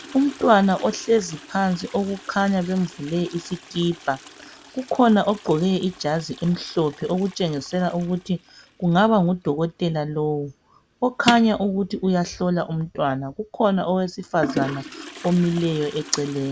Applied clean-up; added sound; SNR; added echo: none; Toilet flush; 15 dB; none.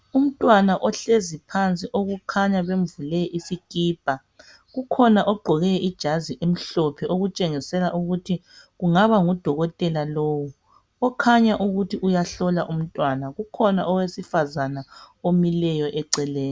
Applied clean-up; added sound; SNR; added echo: none; none; none; none.